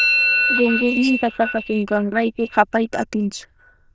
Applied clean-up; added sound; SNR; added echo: neural diffusion model UNIVERSE++.